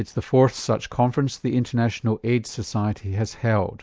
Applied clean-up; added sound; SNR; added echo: none; none; none; none.